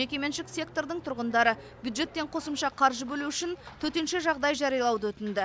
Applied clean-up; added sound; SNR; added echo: none; none; none; none.